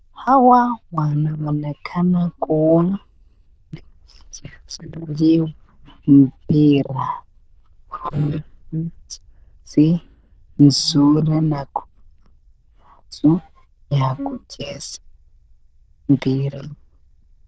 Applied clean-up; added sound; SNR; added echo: neural diffusion model UNIVERSE++.